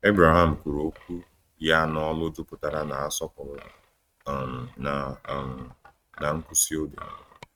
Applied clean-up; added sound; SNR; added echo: neural mask model RNNoise.